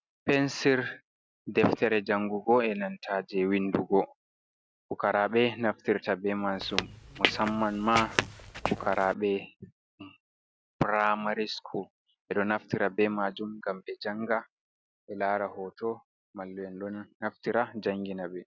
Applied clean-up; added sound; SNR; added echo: none; Squeak / Walk, footsteps; 3 dB; none.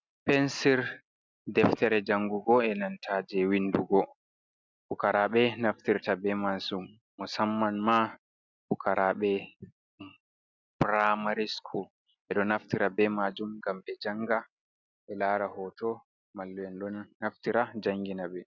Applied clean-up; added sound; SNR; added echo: none; none; none; none.